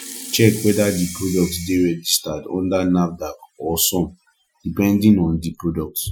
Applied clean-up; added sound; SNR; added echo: classical method Wiener filter.